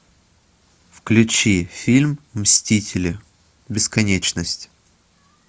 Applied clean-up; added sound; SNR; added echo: none; none; none; none.